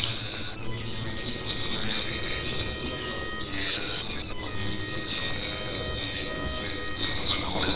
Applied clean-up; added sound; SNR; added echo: neural separator model SepFormer WHAMR!.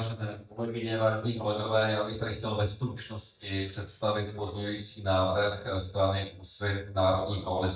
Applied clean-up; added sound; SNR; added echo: neural mask model DeepFilterNet 3.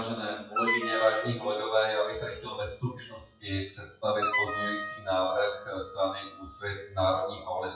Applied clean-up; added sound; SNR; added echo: classical method WPE with log-MMSE.